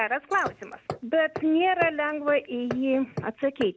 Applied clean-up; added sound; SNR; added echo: none; Hammer; 12 dB; none.